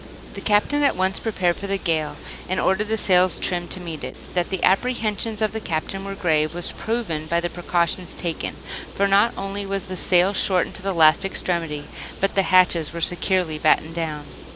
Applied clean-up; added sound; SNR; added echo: none; Bird; 17 dB; none.